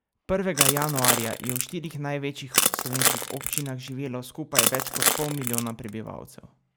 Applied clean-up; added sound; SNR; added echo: none; Crushing; -4 dB; none.